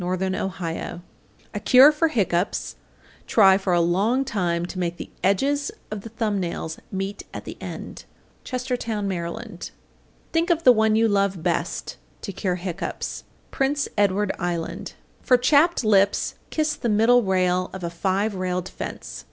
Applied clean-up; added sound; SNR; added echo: none; none; none; none.